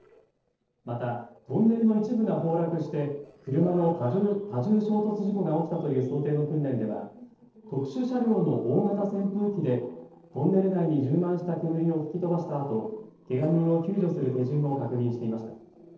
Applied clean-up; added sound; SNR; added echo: neural separator model SepFormer DNS4.